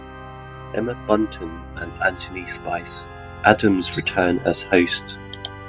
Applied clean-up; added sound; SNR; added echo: none; Organ; 13 dB; none.